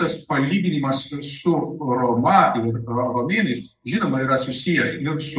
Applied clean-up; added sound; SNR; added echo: none; none; none; reverberation time 0.3 s.